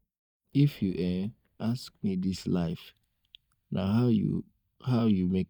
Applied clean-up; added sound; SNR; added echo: neural mask model DeepFilterNet 3.